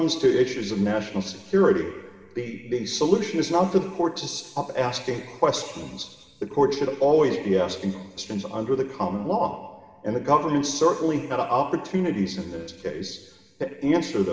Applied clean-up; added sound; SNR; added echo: none; none; none; reverberation time 1.6 s.